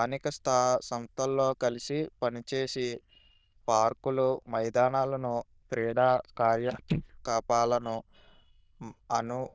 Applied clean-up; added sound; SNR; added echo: neural diffusion model UNIVERSE++.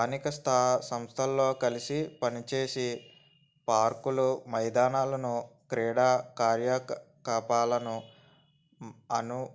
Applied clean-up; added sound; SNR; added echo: none; none; none; none.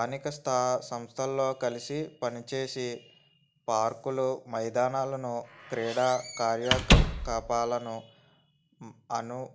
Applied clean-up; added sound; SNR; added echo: none; Squeak / Slam; -4 dB; none.